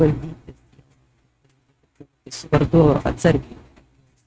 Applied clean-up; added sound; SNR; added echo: neural mask model RNNoise.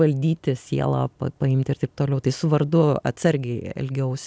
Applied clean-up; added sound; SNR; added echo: none; none; none; none.